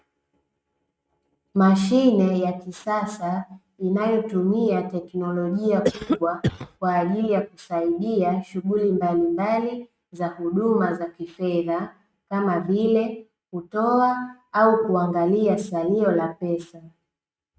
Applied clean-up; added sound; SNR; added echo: neural mask model RNNoise.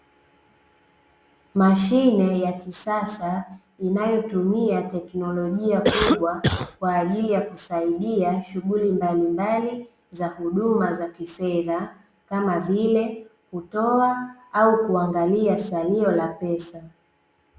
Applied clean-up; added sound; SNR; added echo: none; Cough; -1 dB; none.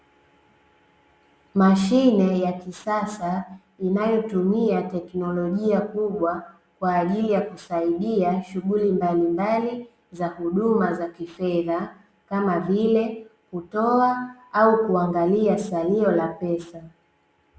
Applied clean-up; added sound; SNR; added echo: none; none; none; none.